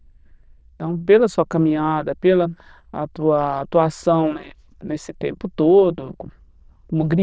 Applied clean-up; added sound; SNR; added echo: neural diffusion model UNIVERSE++.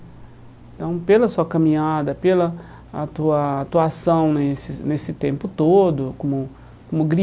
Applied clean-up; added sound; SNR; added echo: none; none; none; none.